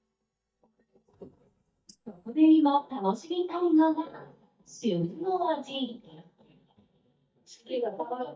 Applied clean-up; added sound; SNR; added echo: neural mask model DeepFilterNet 3.